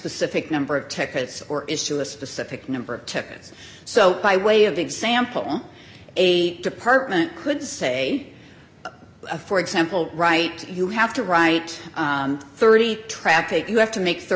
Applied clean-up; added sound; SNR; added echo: none; none; none; none.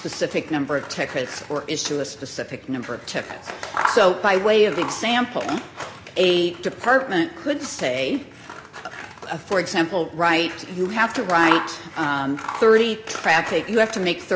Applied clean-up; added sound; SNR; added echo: none; Scissors; 11 dB; none.